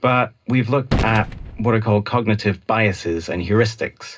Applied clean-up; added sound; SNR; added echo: none; Gunshot, gunfire; 9 dB; reverberation time 0.2 s.